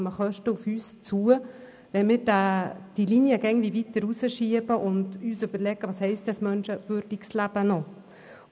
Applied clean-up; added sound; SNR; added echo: none; none; none; none.